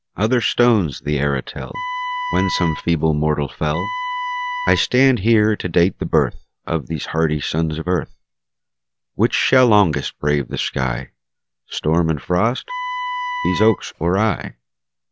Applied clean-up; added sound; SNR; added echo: none; Wind instrument, woodwind instrument; 7 dB; none.